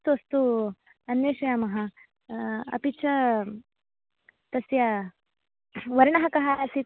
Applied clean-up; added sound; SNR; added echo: none; none; none; none.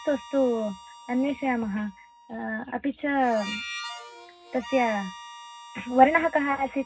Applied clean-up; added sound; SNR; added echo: none; Harmonica; 15 dB; reverberation time 0.4 s.